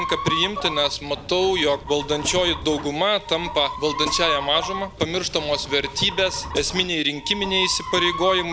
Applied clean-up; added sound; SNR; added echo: none; Chicken, rooster + Hi-hat; 8 dB; none.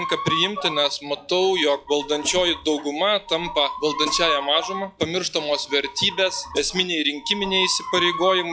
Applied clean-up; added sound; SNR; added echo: classical method log-MMSE.